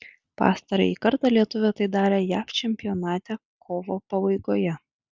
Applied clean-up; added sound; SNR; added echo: none; none; none; none.